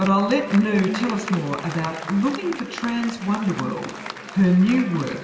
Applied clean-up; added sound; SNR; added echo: none; Applause; 13 dB; reverberation time 2.3 s.